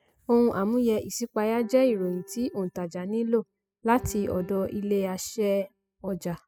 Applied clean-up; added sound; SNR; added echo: classical method spectral subtraction.